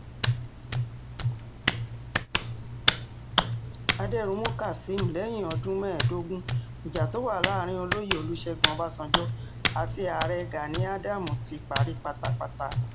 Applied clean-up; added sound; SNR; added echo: none; Hands; -3 dB; reverberation time 1.8 s.